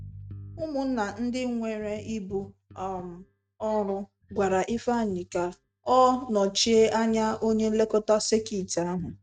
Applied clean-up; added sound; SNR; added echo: neural mask model RNNoise.